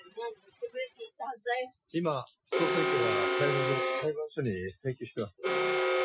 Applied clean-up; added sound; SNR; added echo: classical method Wiener filter.